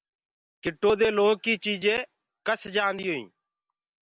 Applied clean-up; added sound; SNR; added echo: none; none; none; none.